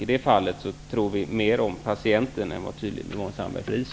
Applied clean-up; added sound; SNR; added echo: none; none; none; none.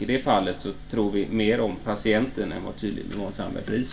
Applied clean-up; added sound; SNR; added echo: none; none; none; reverberation time 0.2 s.